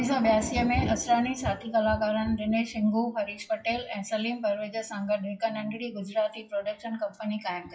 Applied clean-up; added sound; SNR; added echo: classical method WPE with log-MMSE.